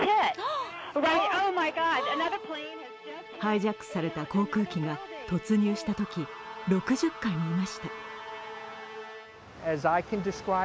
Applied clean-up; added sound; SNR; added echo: none; Musical instrument; 15 dB; none.